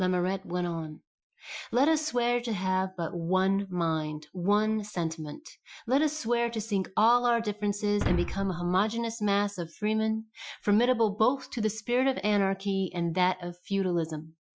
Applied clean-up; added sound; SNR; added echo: classical method Wiener filter.